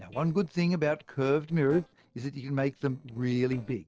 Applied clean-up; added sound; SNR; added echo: neural separator model SepFormer DNS4.